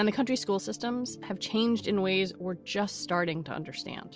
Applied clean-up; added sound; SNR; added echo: none; none; none; none.